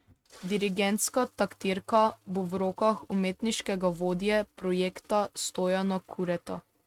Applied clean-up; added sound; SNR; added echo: neural mask model RNNoise.